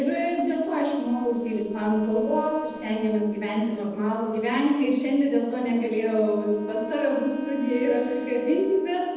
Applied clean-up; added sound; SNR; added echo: neural separator model SepFormer DNS4.